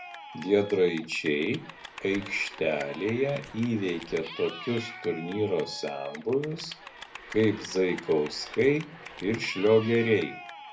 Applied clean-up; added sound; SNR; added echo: none; Cheering / Clapping; 15 dB; reverberation time 0.3 s.